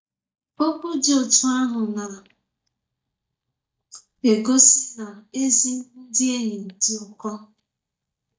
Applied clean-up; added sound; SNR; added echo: neural mask model DeepFilterNet 3.